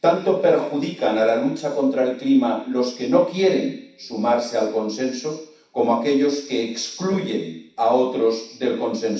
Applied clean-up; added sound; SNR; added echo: none; none; none; reverberation time 0.7 s.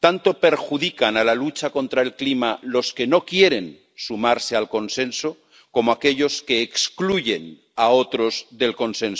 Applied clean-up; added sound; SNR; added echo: none; none; none; none.